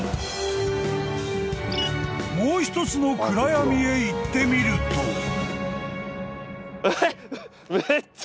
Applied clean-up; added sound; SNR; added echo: none; none; none; none.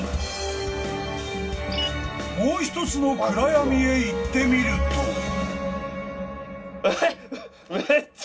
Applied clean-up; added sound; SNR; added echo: none; none; none; reverberation time 0.2 s.